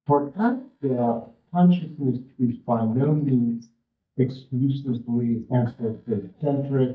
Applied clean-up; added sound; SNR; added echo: neural mask model DeepFilterNet 3.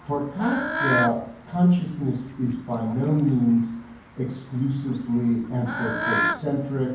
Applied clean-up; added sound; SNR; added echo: none; Bird / Fowl; 7 dB; reverberation time 0.9 s.